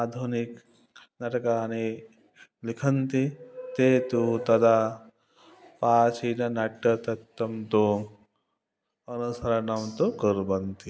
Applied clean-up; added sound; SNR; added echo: none; none; none; none.